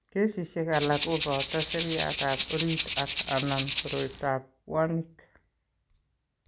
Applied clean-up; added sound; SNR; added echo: none; Rattle (instrument); -1 dB; none.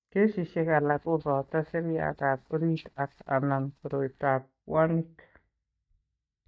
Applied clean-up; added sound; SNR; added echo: neural mask model DeepFilterNet 3.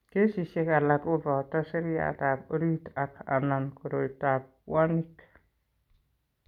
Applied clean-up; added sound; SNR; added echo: none; none; none; none.